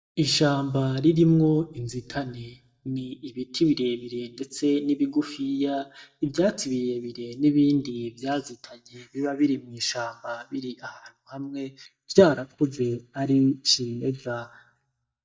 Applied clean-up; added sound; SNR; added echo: neural mask model DeepFilterNet 3.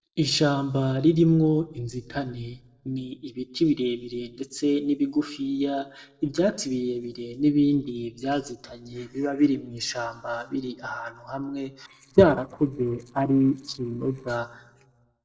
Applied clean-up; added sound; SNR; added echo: neural separator model SepFormer DNS4.